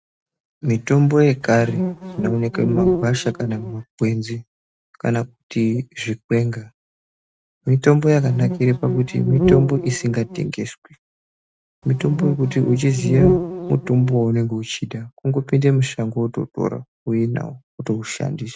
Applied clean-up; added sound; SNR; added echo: neural mask model RNNoise.